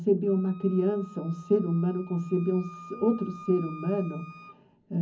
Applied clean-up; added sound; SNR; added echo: none; Wind instrument, woodwind instrument; 20 dB; reverberation time 0.4 s.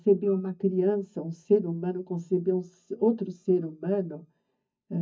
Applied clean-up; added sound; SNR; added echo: neural mask model DeepFilterNet 3.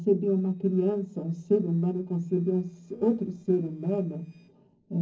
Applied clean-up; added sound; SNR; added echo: neural separator model SepFormer DNS4.